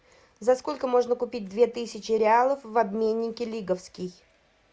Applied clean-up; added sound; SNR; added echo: none; none; none; none.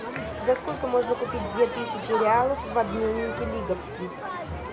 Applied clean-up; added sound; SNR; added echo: none; Crowd; 5 dB; none.